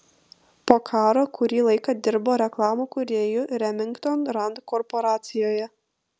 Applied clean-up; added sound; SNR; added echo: none; none; none; none.